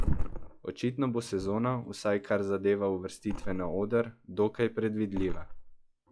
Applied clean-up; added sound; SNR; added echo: classical method log-MMSE.